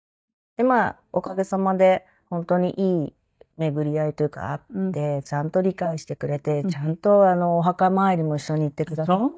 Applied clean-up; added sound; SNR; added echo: neural mask model DeepFilterNet 3.